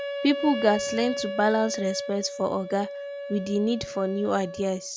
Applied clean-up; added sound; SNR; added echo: none; Wind instrument, woodwind instrument; 8 dB; none.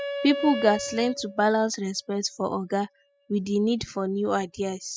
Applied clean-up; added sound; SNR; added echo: classical method spectral subtraction.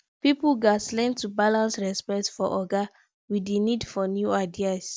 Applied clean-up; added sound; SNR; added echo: none; none; none; none.